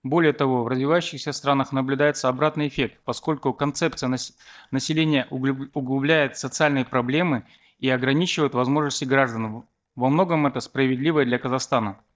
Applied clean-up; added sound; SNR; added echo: neural mask model DeepFilterNet 3.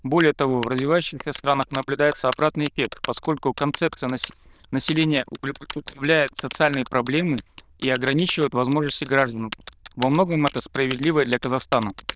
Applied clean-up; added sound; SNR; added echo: neural diffusion model UNIVERSE++.